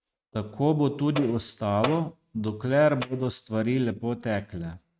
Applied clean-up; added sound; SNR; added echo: neural mask model RNNoise.